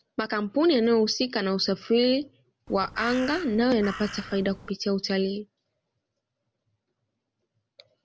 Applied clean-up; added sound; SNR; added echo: none; Crow; 13 dB; none.